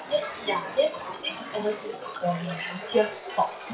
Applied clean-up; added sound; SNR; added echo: classical method WPE with log-MMSE.